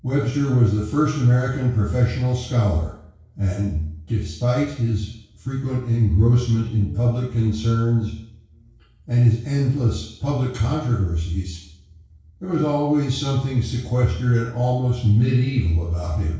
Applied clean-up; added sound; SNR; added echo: neural separator model SepFormer DNS4.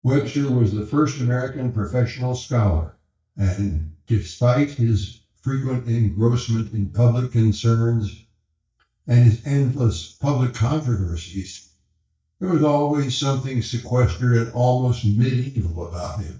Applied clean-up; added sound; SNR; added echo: neural mask model DeepFilterNet 3.